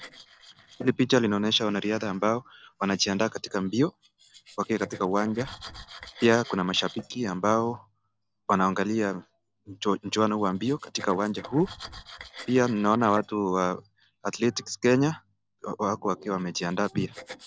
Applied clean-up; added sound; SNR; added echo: neural separator model SepFormer DNS4.